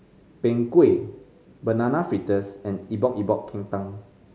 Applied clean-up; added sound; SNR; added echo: none; none; none; none.